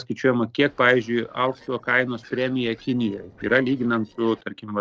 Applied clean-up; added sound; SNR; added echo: neural separator model SepFormer DNS4.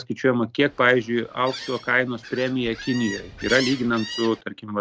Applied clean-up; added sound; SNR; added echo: none; Gull, seagull; 13 dB; none.